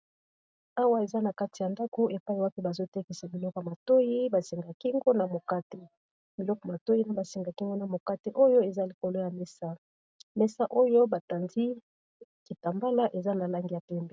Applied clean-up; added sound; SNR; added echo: none; none; none; none.